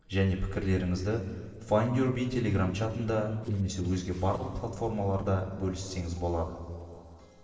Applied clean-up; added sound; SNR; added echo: neural separator model SepFormer DNS4.